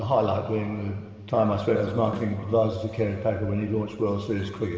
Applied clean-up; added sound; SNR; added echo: none; Snare drum; 13 dB; reverberation time 1.8 s.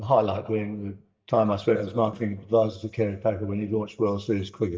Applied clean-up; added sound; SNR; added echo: neural mask model DeepFilterNet 3.